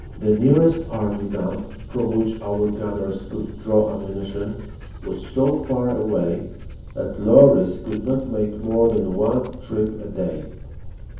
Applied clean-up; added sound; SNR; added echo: none; Dog; 14 dB; reverberation time 0.7 s.